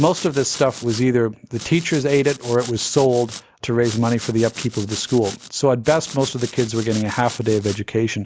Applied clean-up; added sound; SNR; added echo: none; Domestic sounds, home sounds; 16 dB; none.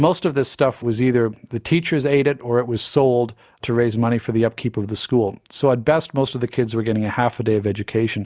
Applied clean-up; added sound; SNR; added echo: none; none; none; none.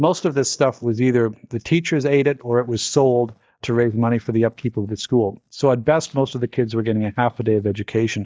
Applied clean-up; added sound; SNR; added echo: neural mask model DeepFilterNet 3.